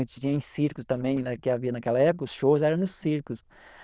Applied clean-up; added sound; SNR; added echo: neural diffusion model UNIVERSE++.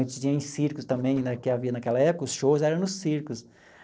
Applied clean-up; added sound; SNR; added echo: neural separator model SepFormer DNS4.